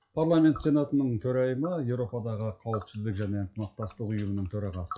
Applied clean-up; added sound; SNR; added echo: classical method WPE with log-MMSE.